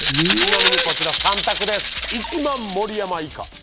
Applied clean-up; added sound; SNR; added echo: none; Rattle (instrument); -1 dB; none.